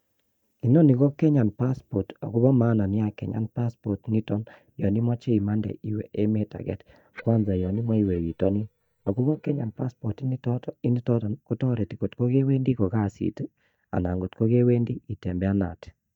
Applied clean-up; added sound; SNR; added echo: neural mask model DeepFilterNet 3.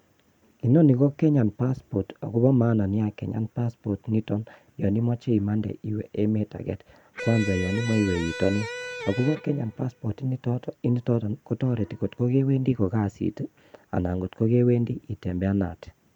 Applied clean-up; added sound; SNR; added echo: none; Electric guitar; 10 dB; none.